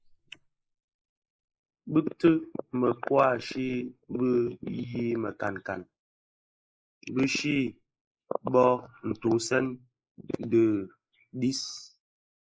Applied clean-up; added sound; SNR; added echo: neural mask model Resemble Enhance denoiser.